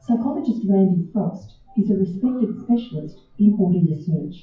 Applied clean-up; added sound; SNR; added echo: classical method WPE with log-MMSE.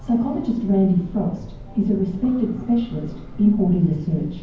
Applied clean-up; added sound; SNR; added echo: none; Train / Breathing; 16 dB; reverberation time 0.9 s.